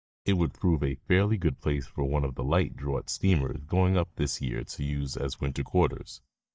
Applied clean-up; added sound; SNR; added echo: neural mask model DeepFilterNet 3.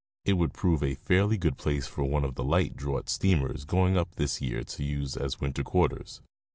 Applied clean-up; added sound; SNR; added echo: none; none; none; none.